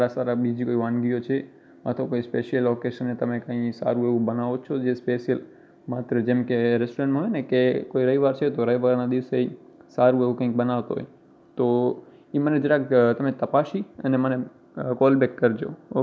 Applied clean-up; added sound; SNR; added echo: none; none; none; none.